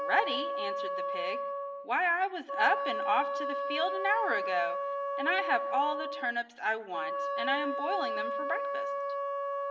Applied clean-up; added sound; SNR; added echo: none; Wind instrument, woodwind instrument; 1 dB; reverberation time 1.0 s.